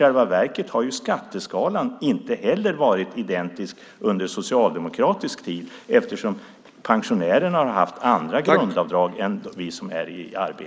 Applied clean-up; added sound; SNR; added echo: none; none; none; none.